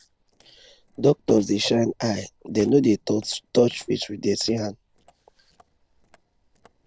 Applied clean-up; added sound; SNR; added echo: neural separator model SepFormer DNS4.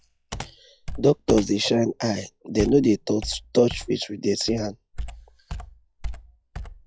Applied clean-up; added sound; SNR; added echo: classical method log-MMSE.